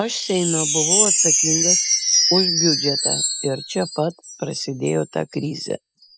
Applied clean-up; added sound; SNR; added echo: classical method spectral subtraction.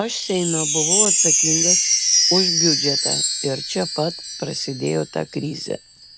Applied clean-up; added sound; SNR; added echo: none; Wind chime; -4 dB; none.